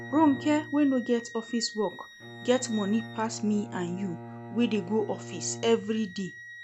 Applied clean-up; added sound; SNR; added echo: none; Wind instrument, woodwind instrument + Bowed string instrument; 13 dB; none.